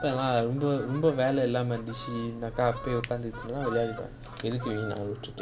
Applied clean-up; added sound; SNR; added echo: none; Fowl; 14 dB; none.